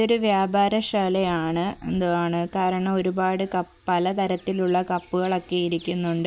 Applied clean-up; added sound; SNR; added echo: none; none; none; none.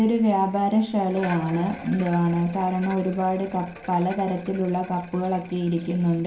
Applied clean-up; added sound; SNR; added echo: none; Bicycle; 18 dB; reverberation time 0.5 s.